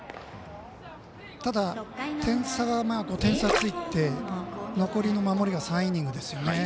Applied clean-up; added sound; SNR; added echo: none; Gurgling; 2 dB; none.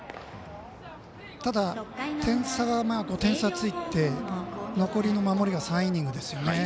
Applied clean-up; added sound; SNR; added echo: none; none; none; none.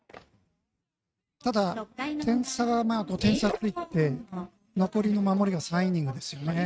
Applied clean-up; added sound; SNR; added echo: neural mask model RNNoise.